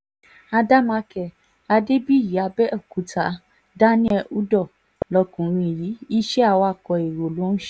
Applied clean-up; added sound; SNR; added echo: none; none; none; none.